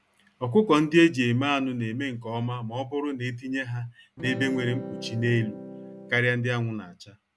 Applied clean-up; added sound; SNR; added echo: none; Electric guitar / Strum; 11 dB; none.